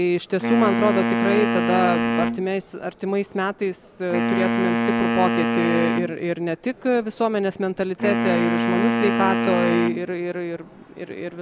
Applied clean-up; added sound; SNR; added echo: none; Wind instrument, woodwind instrument; 0 dB; none.